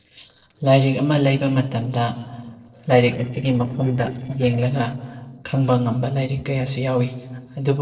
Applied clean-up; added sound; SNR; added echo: neural separator model SepFormer DNS4.